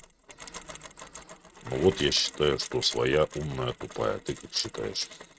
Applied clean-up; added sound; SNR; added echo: neural mask model RNNoise.